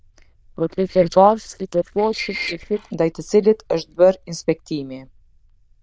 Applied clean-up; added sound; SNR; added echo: neural diffusion model UNIVERSE++.